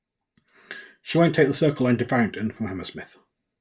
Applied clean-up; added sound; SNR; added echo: none; none; none; reverberation time 0.2 s.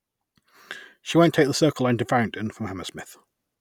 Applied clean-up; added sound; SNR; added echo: none; none; none; none.